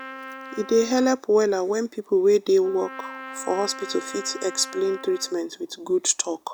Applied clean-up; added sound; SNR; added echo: none; Trumpet; 16 dB; none.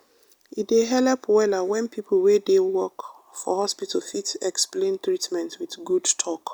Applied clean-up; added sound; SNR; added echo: none; none; none; none.